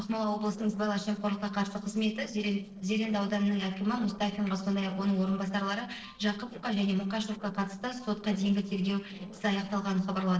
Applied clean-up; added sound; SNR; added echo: neural separator model SepFormer DNS4.